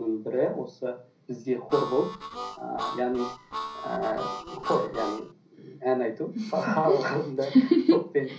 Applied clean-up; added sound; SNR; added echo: none; Harmonica; 8 dB; reverberation time 0.5 s.